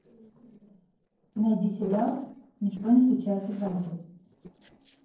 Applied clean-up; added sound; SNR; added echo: neural separator model SepFormer DNS4.